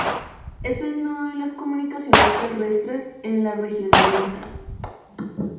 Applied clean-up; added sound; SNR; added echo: none; Gunshot, gunfire; -2 dB; reverberation time 0.8 s.